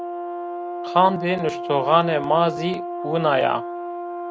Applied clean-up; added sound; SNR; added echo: none; Brass instrument; 7 dB; none.